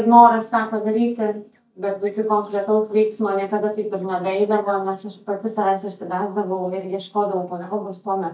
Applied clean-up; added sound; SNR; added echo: neural mask model DeepFilterNet 3.